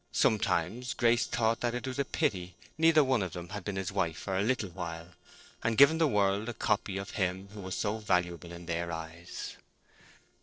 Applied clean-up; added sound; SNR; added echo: neural separator model SepFormer DNS4.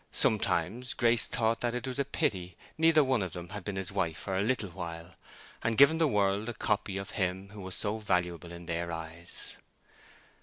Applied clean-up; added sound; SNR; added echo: none; none; none; none.